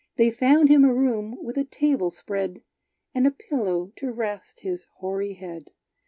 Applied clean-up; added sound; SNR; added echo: none; none; none; none.